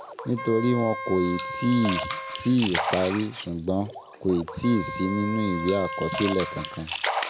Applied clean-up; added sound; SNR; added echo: none; Wind instrument, woodwind instrument + Splash, splatter; 6 dB; none.